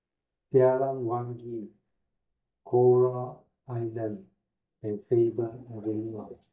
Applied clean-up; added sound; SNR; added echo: neural mask model DeepFilterNet 3.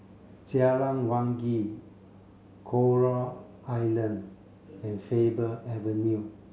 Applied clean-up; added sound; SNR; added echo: none; none; none; none.